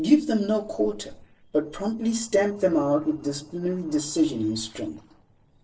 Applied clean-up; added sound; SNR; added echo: neural separator model SepFormer DNS4.